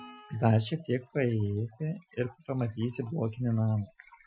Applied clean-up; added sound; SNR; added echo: classical method Wiener filter.